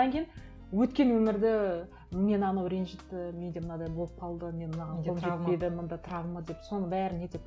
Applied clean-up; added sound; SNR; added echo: none; none; none; none.